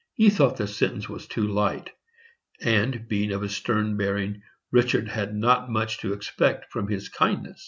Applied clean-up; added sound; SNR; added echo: none; none; none; none.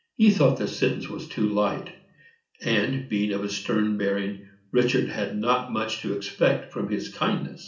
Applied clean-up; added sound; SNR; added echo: none; none; none; reverberation time 0.4 s.